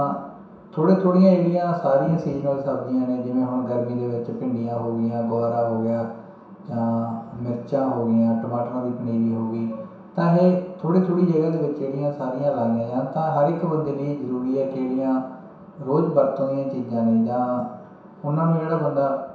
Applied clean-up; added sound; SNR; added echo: none; none; none; reverberation time 0.7 s.